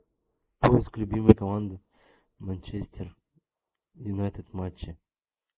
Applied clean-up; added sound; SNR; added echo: neural mask model Resemble Enhance denoiser.